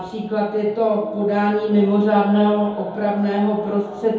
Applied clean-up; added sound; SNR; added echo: none; none; none; reverberation time 2.0 s.